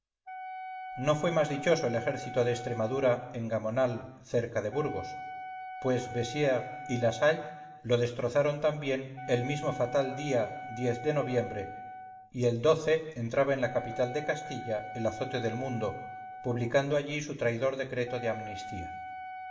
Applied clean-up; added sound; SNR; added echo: none; Wind instrument, woodwind instrument; 12 dB; reverberation time 1.0 s.